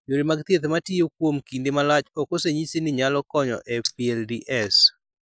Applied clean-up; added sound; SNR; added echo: neural mask model Resemble Enhance denoiser.